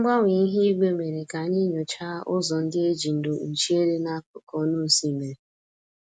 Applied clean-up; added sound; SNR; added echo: none; none; none; none.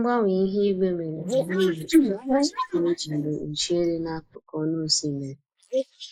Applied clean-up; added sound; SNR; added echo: neural mask model Resemble Enhance denoiser.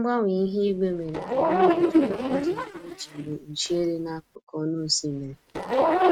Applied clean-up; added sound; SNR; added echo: neural mask model RNNoise.